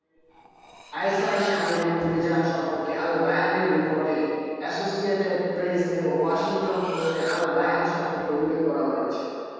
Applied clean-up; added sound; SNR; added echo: none; Cutlery, silverware; 16 dB; reverberation time 2.1 s.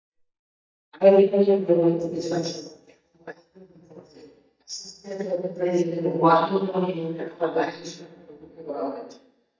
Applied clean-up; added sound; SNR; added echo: neural mask model DeepFilterNet 3.